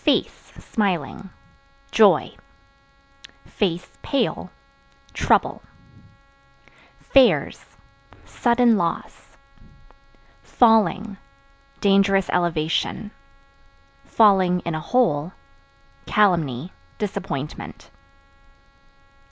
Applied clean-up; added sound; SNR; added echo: none; none; none; none.